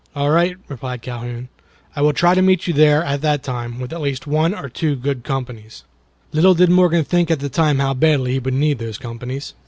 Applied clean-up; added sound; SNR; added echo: none; none; none; none.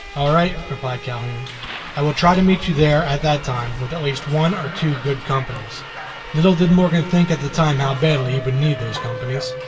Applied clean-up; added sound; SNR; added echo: none; Subway, metro, underground; 12 dB; reverberation time 2.1 s.